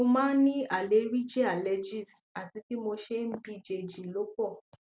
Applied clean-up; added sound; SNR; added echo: none; none; none; none.